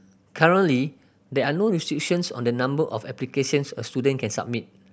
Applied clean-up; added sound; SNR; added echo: none; none; none; none.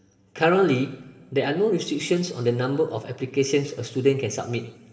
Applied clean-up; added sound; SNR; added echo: none; none; none; reverberation time 1.6 s.